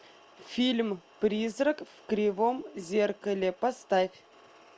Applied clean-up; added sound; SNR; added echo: none; none; none; none.